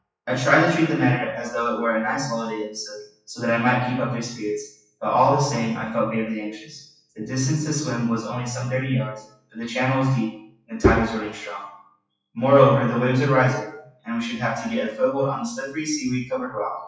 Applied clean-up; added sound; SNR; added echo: classical method WPE with log-MMSE.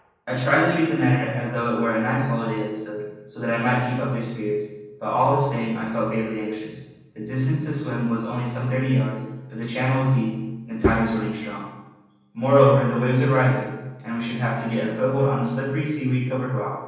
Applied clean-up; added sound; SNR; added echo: none; Bowed string instrument; 7 dB; reverberation time 1.1 s.